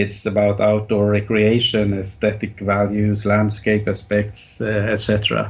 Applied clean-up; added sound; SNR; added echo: none; none; none; none.